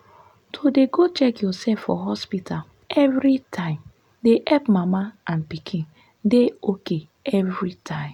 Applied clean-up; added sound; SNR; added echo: none; none; none; none.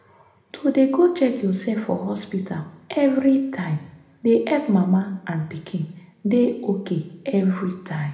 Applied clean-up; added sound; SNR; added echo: none; none; none; reverberation time 0.7 s.